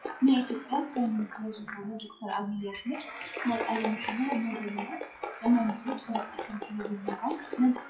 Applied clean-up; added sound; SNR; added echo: classical method WPE with log-MMSE.